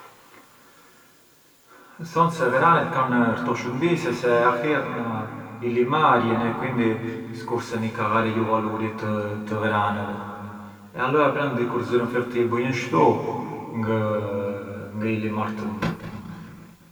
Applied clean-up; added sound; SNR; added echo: none; none; none; reverberation time 2.1 s.